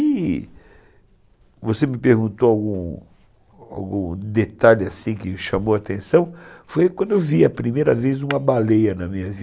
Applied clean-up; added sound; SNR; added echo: none; Shatter; 16 dB; none.